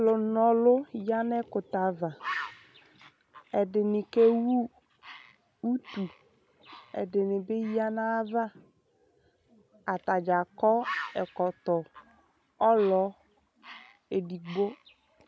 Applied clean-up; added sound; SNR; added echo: none; Bird; 17 dB; none.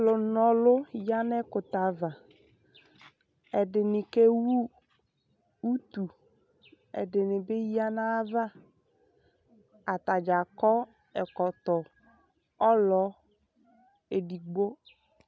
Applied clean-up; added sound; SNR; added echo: none; none; none; none.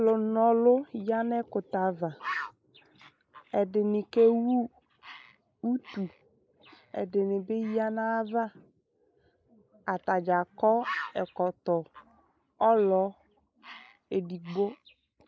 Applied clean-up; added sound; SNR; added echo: neural mask model Resemble Enhance denoiser.